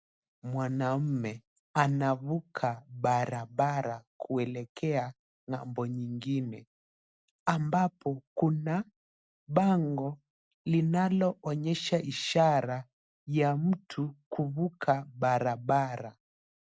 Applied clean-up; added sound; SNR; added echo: none; none; none; none.